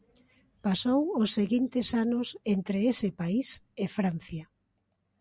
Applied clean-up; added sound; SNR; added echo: none; none; none; none.